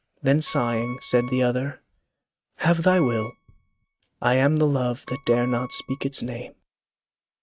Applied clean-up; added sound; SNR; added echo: neural mask model RNNoise.